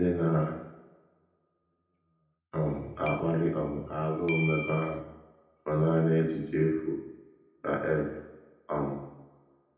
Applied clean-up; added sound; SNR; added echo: none; Keyboard (musical); 9 dB; reverberation time 0.9 s.